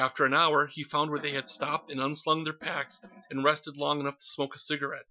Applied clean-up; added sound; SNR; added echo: classical method Wiener filter.